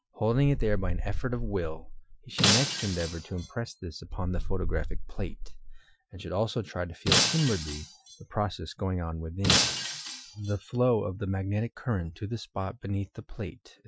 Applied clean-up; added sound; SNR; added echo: classical method Wiener filter.